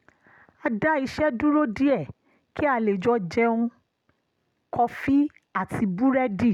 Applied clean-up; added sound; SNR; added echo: none; none; none; none.